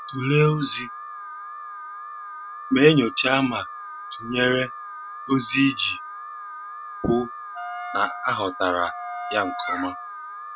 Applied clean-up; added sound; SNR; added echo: none; Alarm + Wind instrument, woodwind instrument; 10 dB; none.